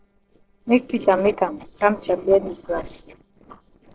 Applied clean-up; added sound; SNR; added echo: neural separator model SepFormer DNS4.